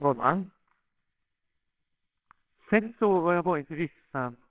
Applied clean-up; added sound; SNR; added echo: neural separator model SepFormer WHAMR!.